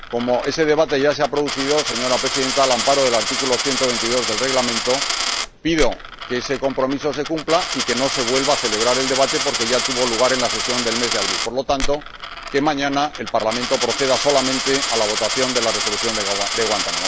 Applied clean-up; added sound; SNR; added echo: none; Coin (dropping); 3 dB; none.